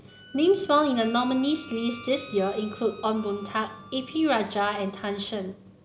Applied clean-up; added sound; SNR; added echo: none; Harmonica; 19 dB; none.